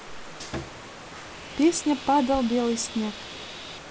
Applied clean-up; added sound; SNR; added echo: none; Stream / Liquid + Sawing; 12 dB; none.